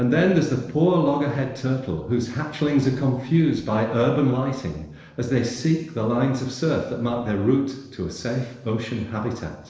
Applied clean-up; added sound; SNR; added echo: neural separator model SepFormer DNS4.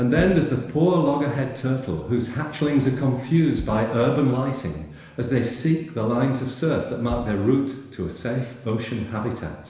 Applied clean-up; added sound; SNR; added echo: none; Bass drum; 17 dB; reverberation time 1.1 s.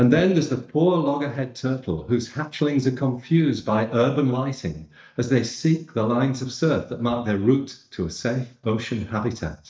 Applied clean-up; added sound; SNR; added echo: neural mask model DeepFilterNet 3.